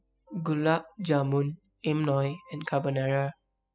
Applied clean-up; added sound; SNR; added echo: classical method spectral subtraction.